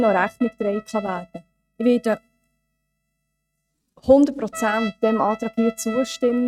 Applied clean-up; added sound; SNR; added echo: neural mask model RNNoise.